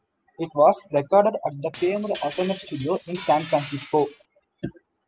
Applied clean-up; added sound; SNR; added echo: none; Glass; 15 dB; none.